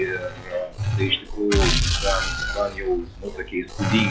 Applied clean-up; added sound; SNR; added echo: classical method log-MMSE.